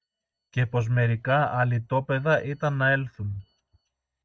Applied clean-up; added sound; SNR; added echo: neural mask model DeepFilterNet 3.